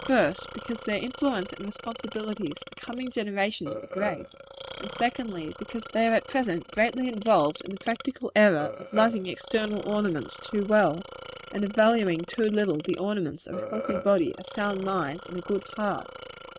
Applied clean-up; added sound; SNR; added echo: neural mask model RNNoise.